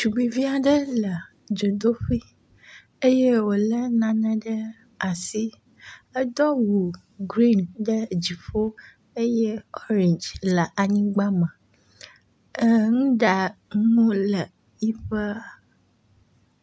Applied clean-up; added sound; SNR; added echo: none; none; none; none.